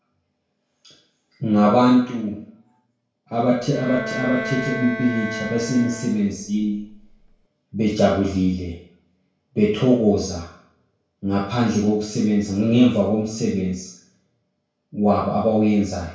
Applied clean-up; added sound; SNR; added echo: none; Bowed string instrument; 9 dB; reverberation time 0.6 s.